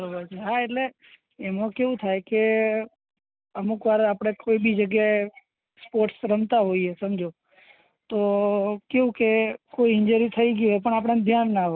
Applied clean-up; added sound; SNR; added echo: none; none; none; none.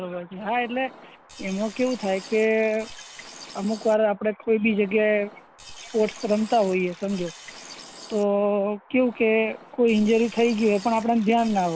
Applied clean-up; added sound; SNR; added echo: none; Liquid; 20 dB; none.